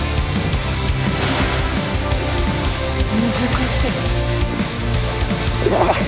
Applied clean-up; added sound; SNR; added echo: none; none; none; none.